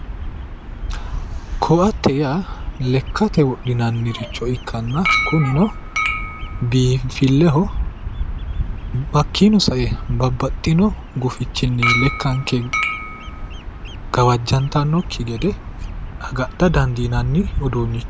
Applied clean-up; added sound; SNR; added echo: none; Chink, clink + Bird vocalization, bird call, bird song; 6 dB; none.